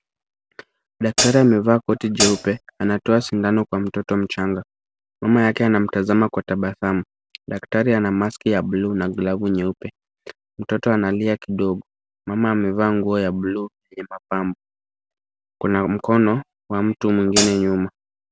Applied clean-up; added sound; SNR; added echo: none; Hi-hat; 1 dB; none.